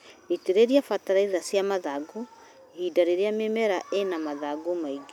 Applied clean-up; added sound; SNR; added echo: none; none; none; none.